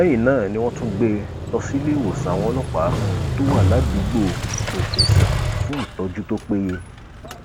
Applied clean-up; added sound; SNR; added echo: none; Motorcycle; 0 dB; none.